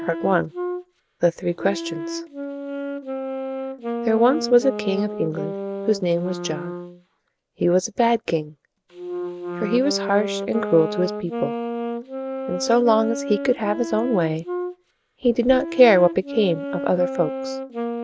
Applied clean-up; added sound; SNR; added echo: none; Wind instrument, woodwind instrument; 7 dB; none.